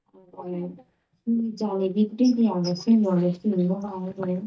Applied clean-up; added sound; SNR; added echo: neural mask model DeepFilterNet 3.